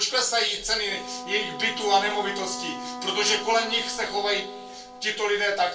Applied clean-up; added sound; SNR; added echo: none; Wind instrument, woodwind instrument; 12 dB; reverberation time 0.2 s.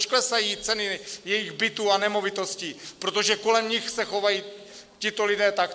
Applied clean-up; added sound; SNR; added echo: none; none; none; none.